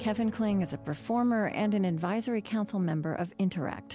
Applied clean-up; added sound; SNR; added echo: none; none; none; none.